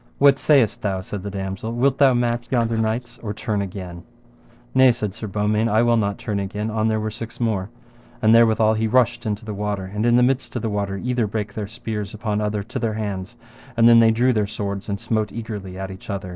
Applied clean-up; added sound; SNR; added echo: neural separator model SepFormer DNS4.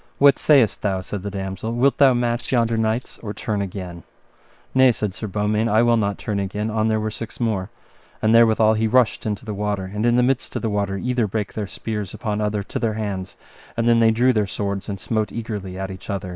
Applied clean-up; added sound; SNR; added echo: neural separator model SepFormer WHAM!.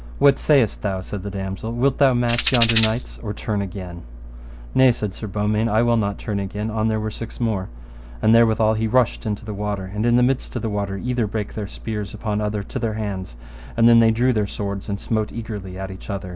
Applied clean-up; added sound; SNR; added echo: none; Tambourine; 3 dB; none.